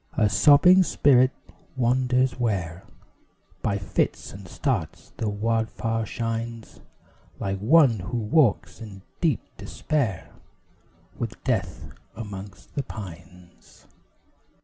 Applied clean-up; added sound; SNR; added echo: none; none; none; none.